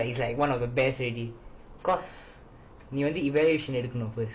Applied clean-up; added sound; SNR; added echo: none; none; none; none.